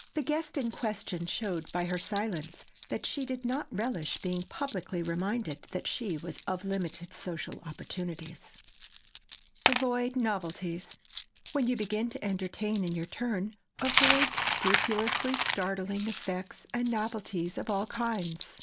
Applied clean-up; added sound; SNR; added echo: none; Coin (dropping); 3 dB; none.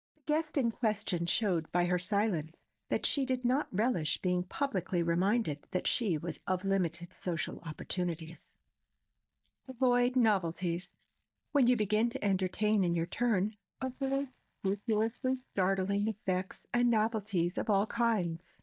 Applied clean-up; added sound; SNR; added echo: neural mask model DeepFilterNet 3.